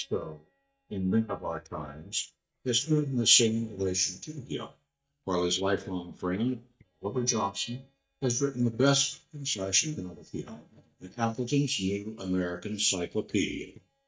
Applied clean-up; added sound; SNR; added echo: neural mask model DeepFilterNet 3.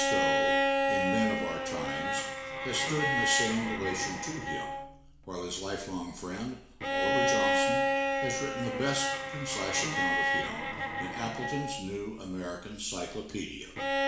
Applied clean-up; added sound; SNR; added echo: none; Bowed string instrument; -4 dB; reverberation time 0.7 s.